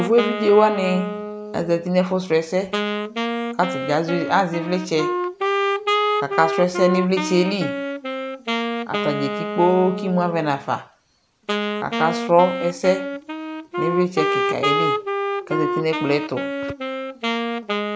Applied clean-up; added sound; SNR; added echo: none; Wind instrument, woodwind instrument; 3 dB; none.